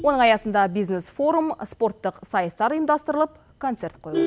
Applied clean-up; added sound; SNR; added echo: none; Vehicle horn, car horn, honking; 12 dB; none.